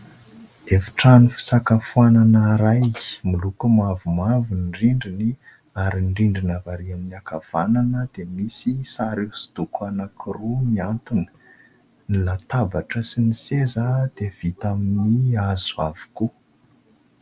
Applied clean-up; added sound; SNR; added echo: none; none; none; none.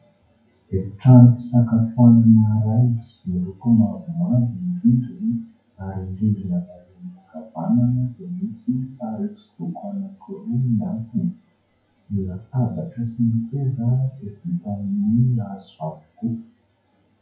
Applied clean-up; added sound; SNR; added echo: classical method WPE with log-MMSE.